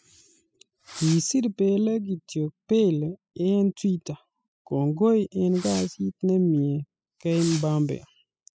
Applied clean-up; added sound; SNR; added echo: classical method spectral subtraction.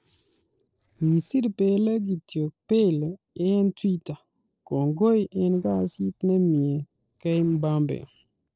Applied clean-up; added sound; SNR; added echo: neural separator model SepFormer DNS4.